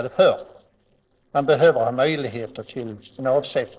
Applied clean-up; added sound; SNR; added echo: neural separator model SepFormer DNS4.